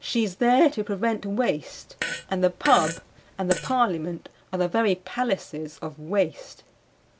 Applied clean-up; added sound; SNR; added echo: none; Fart; 9 dB; none.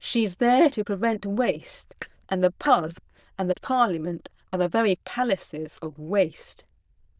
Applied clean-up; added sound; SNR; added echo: neural diffusion model UNIVERSE++.